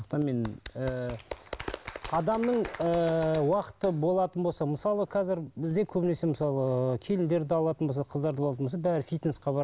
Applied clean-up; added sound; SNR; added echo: none; none; none; none.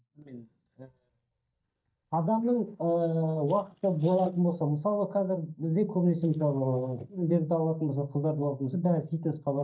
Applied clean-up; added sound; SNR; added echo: neural mask model DeepFilterNet 3.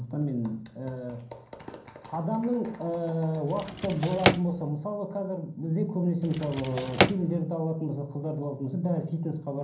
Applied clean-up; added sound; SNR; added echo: none; Drawer open or close; -1 dB; reverberation time 0.6 s.